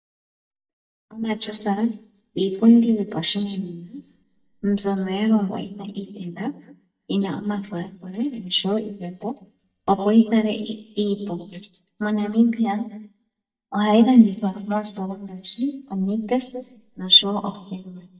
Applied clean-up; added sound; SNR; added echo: neural mask model DeepFilterNet 3.